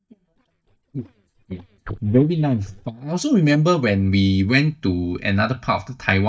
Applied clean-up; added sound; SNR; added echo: neural mask model DeepFilterNet 3.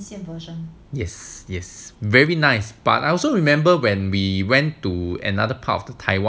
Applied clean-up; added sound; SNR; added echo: none; none; none; none.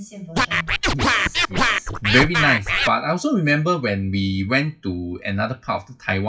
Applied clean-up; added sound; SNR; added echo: classical method WPE with log-MMSE.